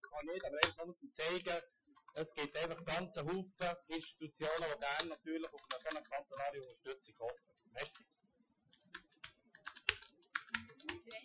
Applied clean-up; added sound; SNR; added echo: classical method Wiener filter.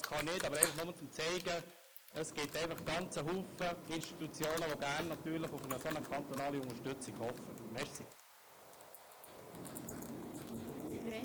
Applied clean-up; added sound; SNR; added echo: neural mask model Resemble Enhance denoiser.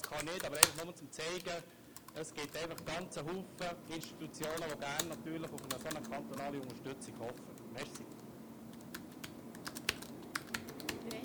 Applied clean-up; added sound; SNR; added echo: none; Computer keyboard; -1 dB; none.